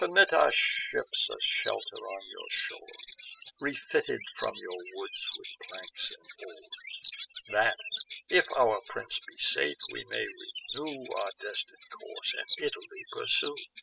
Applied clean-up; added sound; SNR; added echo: classical method spectral subtraction.